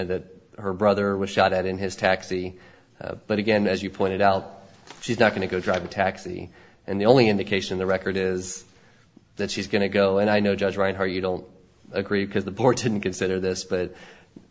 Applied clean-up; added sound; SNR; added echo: none; none; none; none.